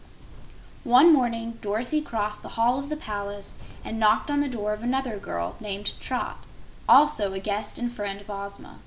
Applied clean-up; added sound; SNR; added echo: none; Wind; 19 dB; none.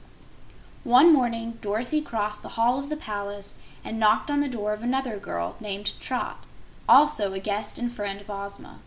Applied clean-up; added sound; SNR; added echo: none; none; none; none.